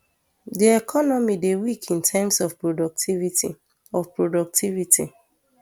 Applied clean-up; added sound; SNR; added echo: none; none; none; none.